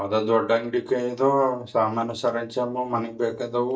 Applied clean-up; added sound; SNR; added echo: neural mask model DeepFilterNet 3.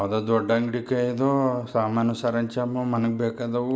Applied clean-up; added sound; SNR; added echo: none; none; none; none.